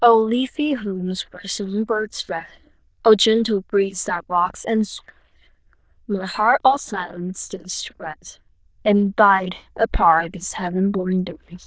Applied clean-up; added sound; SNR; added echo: neural diffusion model UNIVERSE++.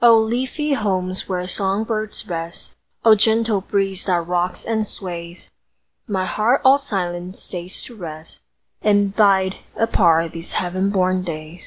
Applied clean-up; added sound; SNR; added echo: none; none; none; none.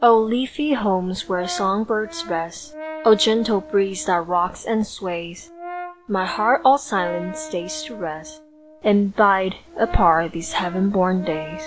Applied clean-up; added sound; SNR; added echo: none; Brass instrument; 16 dB; none.